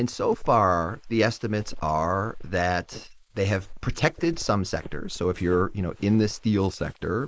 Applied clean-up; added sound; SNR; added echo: neural mask model Resemble Enhance denoiser.